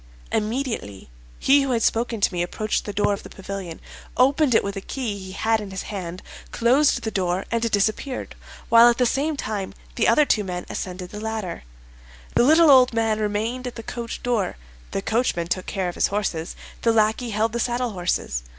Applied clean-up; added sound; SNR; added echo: none; Crackle; 12 dB; none.